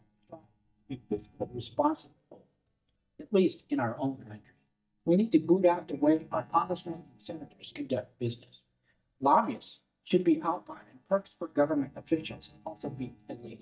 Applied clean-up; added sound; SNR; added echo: neural mask model DeepFilterNet 3.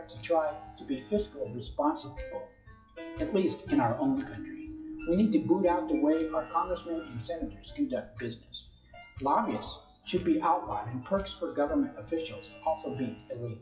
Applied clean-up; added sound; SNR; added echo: classical method WPE with log-MMSE.